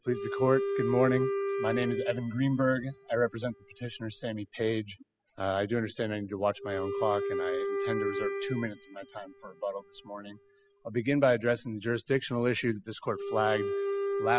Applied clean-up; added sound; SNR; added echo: classical method spectral subtraction.